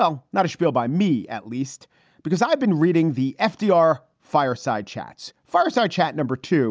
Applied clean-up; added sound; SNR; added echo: none; none; none; none.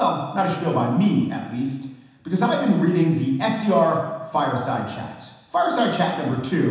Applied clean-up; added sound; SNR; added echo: none; none; none; reverberation time 1.1 s.